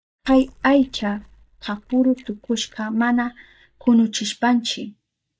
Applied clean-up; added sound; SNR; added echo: neural mask model DeepFilterNet 3.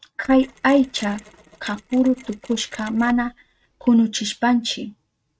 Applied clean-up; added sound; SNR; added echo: neural mask model RNNoise.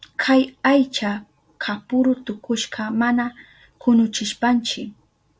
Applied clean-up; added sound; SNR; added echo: none; none; none; none.